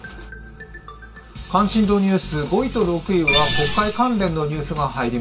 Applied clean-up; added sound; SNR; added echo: none; none; none; reverberation time 0.2 s.